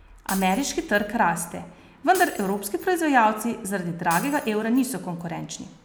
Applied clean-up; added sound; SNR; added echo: none; Shatter; 18 dB; none.